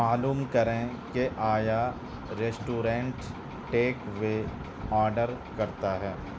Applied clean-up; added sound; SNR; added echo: none; none; none; none.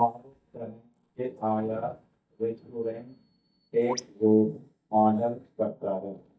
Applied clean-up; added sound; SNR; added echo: neural mask model DeepFilterNet 3.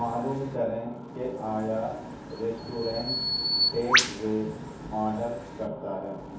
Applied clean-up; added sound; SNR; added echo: none; Bird vocalization, bird call, bird song; 1 dB; reverberation time 0.6 s.